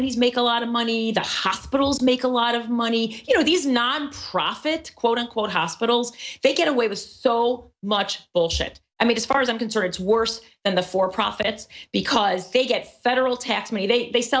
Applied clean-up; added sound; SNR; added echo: none; none; none; none.